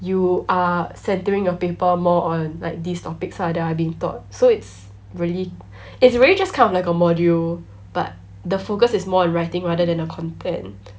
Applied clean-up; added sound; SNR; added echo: none; none; none; none.